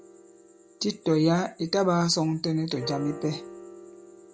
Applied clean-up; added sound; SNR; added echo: none; Piano; 16 dB; none.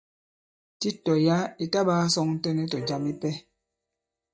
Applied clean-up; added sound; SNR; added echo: neural mask model DeepFilterNet 3.